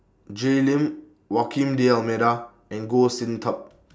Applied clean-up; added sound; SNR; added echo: none; none; none; none.